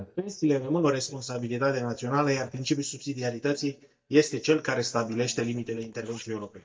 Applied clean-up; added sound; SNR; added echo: neural mask model DeepFilterNet 3.